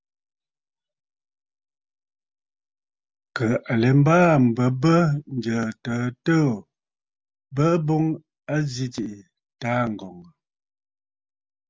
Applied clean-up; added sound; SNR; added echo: none; none; none; none.